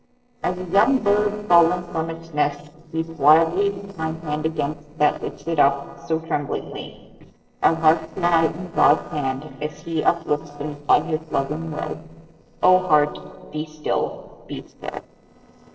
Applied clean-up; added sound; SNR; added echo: neural separator model SepFormer DNS4.